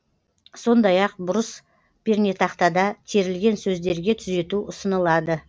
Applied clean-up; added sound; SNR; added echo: none; none; none; none.